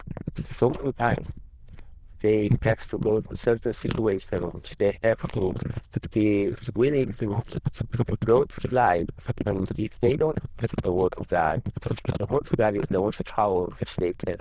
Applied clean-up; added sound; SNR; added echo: neural diffusion model UNIVERSE++.